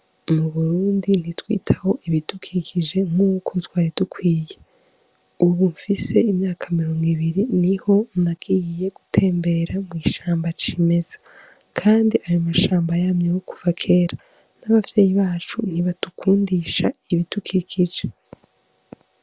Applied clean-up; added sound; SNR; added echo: none; none; none; none.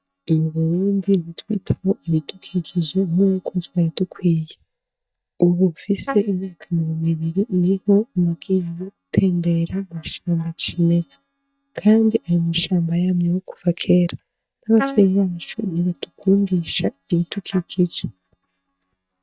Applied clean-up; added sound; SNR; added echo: neural mask model DeepFilterNet 3.